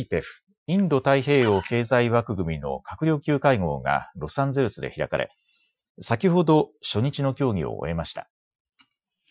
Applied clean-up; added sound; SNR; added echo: classical method Wiener filter.